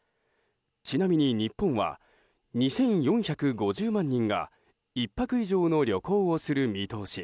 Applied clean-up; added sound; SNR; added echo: none; none; none; none.